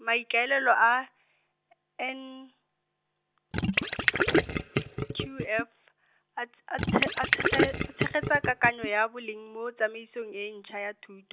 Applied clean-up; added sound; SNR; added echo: none; Gurgling; -2 dB; none.